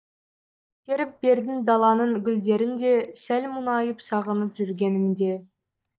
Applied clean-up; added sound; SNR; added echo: neural mask model DeepFilterNet 3.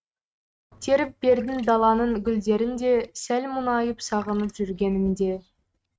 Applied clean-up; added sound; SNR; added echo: neural mask model RNNoise.